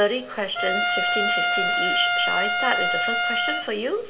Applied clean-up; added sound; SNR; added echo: none; Trumpet; -4 dB; reverberation time 1.6 s.